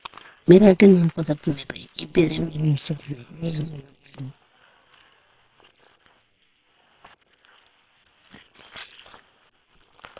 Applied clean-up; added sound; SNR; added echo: neural separator model SepFormer WHAM!.